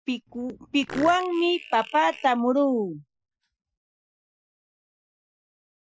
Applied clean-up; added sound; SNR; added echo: classical method Wiener filter.